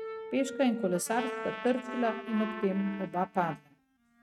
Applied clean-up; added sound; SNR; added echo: neural mask model RNNoise.